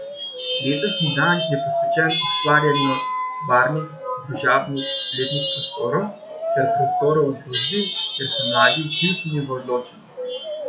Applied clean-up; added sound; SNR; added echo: classical method log-MMSE.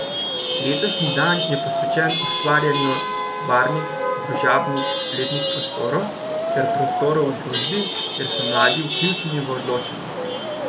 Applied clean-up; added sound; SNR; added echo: none; Chatter / Traffic noise, roadway noise / Vehicle horn, car horn, honking / Engine + Brass instrument; 0 dB; none.